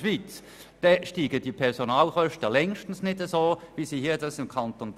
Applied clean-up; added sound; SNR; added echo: none; none; none; none.